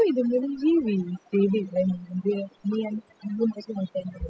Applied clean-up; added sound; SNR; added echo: classical method spectral subtraction.